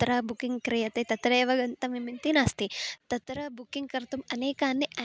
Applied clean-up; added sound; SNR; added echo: none; none; none; none.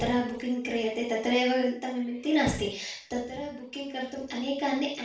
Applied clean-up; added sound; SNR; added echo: none; none; none; reverberation time 0.4 s.